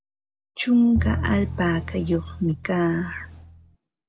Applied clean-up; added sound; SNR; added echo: none; Bowed string instrument; 6 dB; none.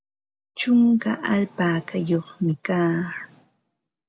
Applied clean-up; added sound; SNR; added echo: none; none; none; none.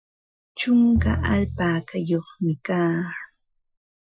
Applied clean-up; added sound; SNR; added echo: classical method Wiener filter.